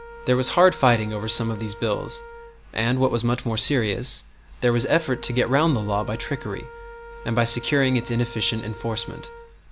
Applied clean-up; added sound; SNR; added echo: none; Wind instrument, woodwind instrument; 19 dB; none.